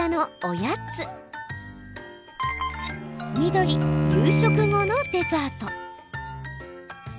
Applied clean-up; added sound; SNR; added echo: none; Bowed string instrument; -2 dB; none.